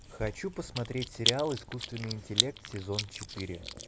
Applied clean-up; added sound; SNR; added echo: none; Chewing, mastication; 0 dB; none.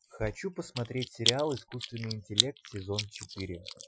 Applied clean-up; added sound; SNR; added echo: classical method Wiener filter.